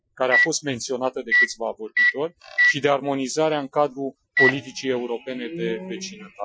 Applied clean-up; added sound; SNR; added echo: classical method Wiener filter.